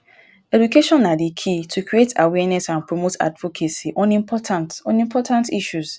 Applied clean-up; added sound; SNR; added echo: none; none; none; none.